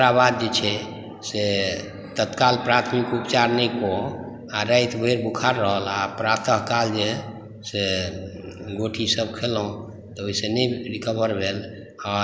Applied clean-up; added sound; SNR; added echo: none; none; none; none.